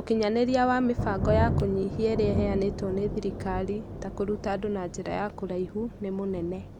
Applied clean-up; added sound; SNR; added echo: none; Thunder; 5 dB; none.